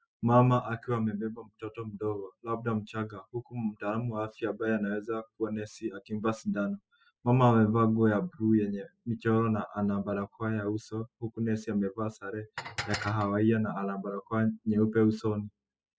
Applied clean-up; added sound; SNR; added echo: classical method spectral subtraction.